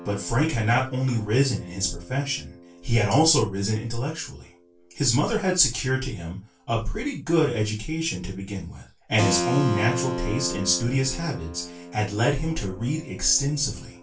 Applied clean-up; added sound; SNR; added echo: none; Keyboard (musical); 11 dB; reverberation time 0.2 s.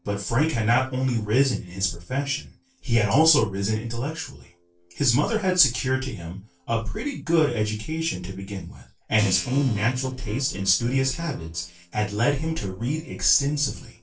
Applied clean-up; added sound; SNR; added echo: neural separator model SepFormer DNS4.